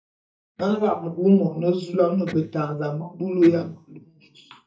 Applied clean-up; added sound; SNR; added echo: neural mask model DeepFilterNet 3.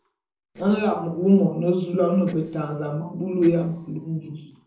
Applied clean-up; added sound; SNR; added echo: neural separator model SepFormer DNS4.